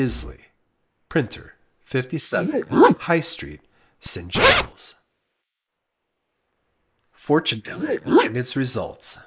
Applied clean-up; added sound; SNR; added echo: neural mask model Resemble Enhance denoiser.